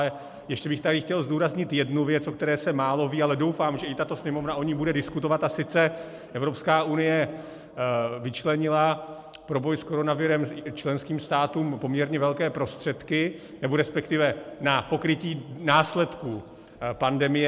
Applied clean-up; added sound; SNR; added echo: none; none; none; none.